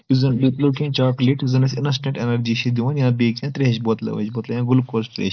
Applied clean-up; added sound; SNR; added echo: neural mask model Resemble Enhance denoiser.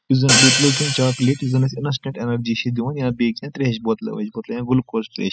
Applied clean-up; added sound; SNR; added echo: classical method spectral subtraction.